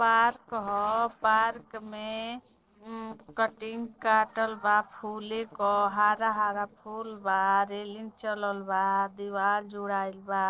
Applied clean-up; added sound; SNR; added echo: neural separator model SepFormer DNS4.